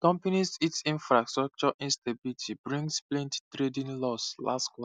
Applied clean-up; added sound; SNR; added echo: none; none; none; none.